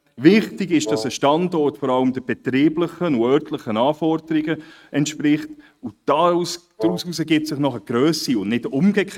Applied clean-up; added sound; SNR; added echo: neural mask model RNNoise.